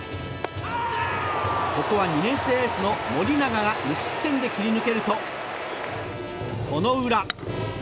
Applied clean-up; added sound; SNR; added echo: none; Trumpet; 17 dB; none.